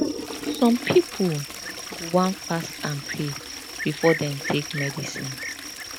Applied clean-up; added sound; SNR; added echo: none; Toilet flush + Cricket; 7 dB; none.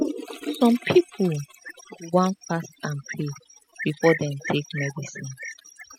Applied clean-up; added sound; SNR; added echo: classical method spectral subtraction.